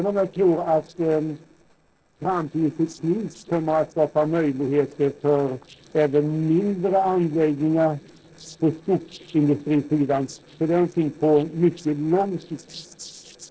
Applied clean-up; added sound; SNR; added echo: neural separator model SepFormer DNS4.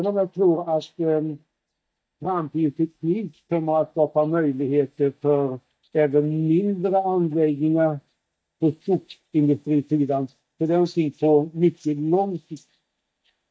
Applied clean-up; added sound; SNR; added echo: neural mask model DeepFilterNet 3.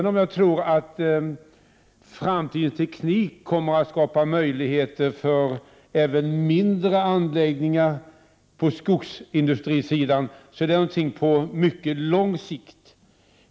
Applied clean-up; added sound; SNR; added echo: none; none; none; none.